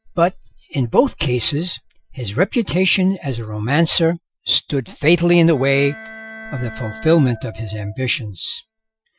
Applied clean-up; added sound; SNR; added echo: classical method Wiener filter.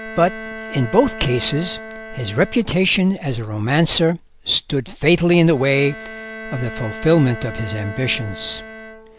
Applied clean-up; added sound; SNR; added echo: none; Bowed string instrument; 15 dB; none.